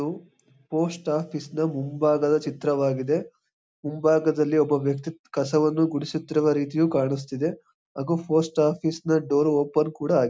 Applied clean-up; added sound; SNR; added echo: none; none; none; none.